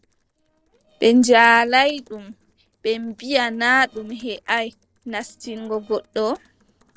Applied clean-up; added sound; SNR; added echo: neural separator model SepFormer DNS4.